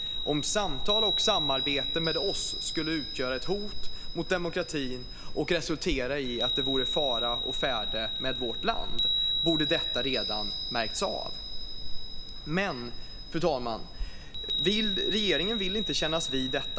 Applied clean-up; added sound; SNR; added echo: none; Chime; -1 dB; none.